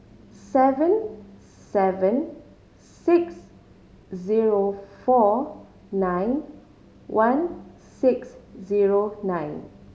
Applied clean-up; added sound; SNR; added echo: none; none; none; none.